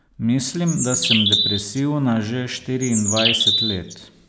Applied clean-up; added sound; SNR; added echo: none; Bird; -1 dB; none.